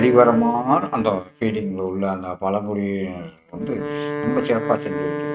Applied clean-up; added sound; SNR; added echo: neural mask model RNNoise.